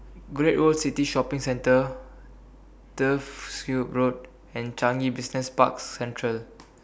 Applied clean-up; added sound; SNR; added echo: none; none; none; none.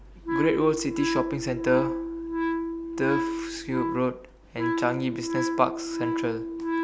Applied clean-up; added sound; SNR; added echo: none; Wind instrument, woodwind instrument; 1 dB; none.